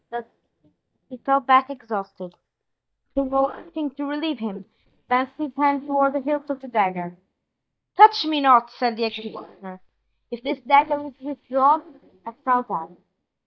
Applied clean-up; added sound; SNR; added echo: neural mask model DeepFilterNet 3.